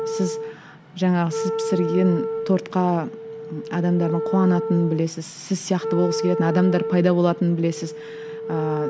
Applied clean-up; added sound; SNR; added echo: none; Wind instrument, woodwind instrument; 6 dB; none.